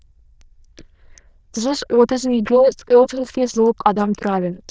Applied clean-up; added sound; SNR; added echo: neural diffusion model UNIVERSE++.